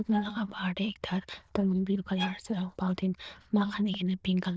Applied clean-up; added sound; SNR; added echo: neural diffusion model UNIVERSE++.